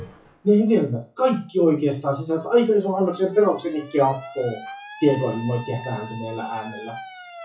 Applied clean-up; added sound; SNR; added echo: classical method WPE with log-MMSE.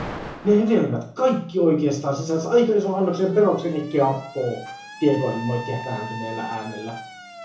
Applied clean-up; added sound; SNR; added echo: none; Alarm; 15 dB; reverberation time 0.8 s.